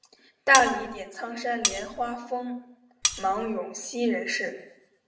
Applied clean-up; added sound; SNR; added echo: none; Cutlery, silverware; 2 dB; reverberation time 0.7 s.